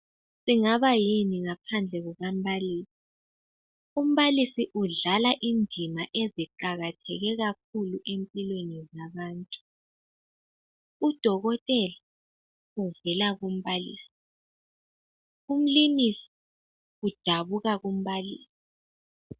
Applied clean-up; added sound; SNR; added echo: none; none; none; none.